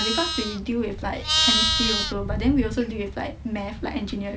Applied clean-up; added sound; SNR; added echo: none; Livestock, farm animals, working animals; 0 dB; none.